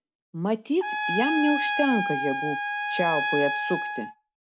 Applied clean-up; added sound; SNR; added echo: none; Trumpet; 1 dB; none.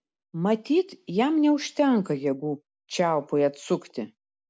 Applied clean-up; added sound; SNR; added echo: none; none; none; none.